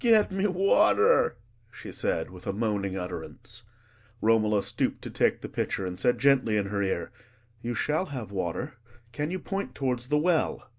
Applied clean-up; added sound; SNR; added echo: none; none; none; none.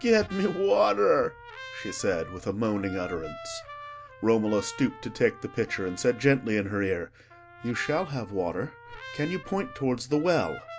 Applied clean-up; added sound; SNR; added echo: none; Trumpet; 17 dB; none.